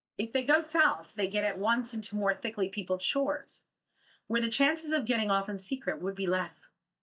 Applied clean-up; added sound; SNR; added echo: neural mask model DeepFilterNet 3.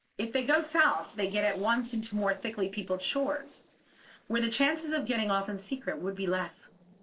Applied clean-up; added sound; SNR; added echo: neural separator model SepFormer DNS4.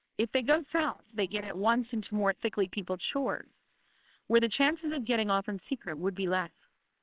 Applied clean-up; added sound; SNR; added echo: neural separator model SepFormer WHAMR!.